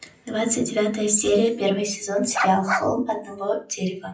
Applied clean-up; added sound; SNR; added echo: classical method WPE with log-MMSE.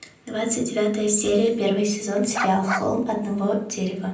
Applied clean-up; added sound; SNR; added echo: none; Bark; 5 dB; reverberation time 0.6 s.